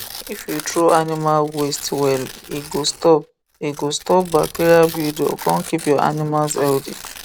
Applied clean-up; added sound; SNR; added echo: none; Tearing; 16 dB; none.